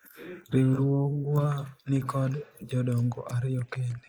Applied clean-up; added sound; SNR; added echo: neural mask model Resemble Enhance denoiser.